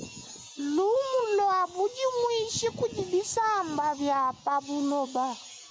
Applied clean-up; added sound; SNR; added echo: none; none; none; none.